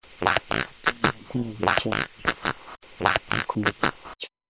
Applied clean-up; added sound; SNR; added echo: neural separator model SepFormer WHAM!.